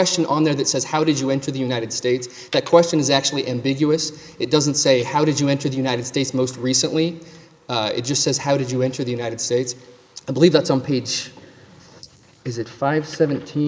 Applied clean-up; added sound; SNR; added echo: neural mask model Resemble Enhance denoiser.